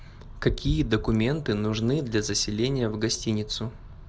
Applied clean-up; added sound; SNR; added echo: none; none; none; none.